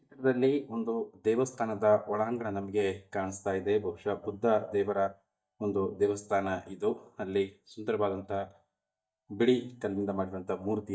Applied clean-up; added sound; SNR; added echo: neural mask model DeepFilterNet 3.